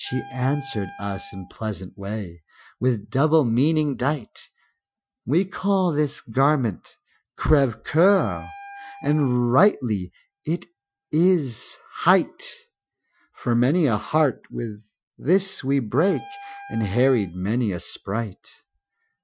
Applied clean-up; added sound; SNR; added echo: classical method Wiener filter.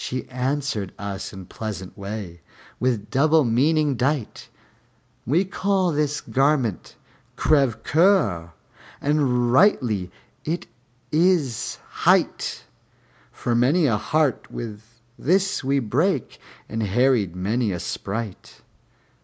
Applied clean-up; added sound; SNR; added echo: none; none; none; none.